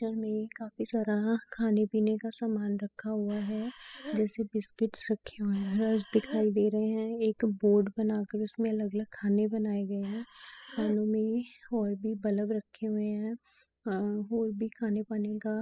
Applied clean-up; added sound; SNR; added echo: classical method spectral subtraction.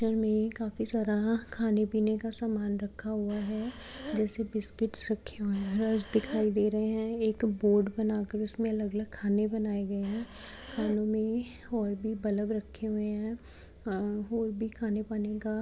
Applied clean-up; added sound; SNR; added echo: none; Breathing; 13 dB; none.